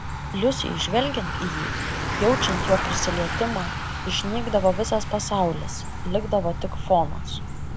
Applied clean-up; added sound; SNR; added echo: none; Bicycle; 3 dB; none.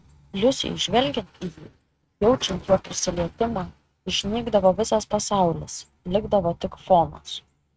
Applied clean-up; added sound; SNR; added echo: neural mask model RNNoise.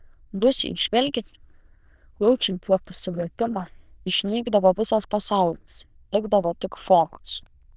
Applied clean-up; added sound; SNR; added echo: neural diffusion model UNIVERSE++.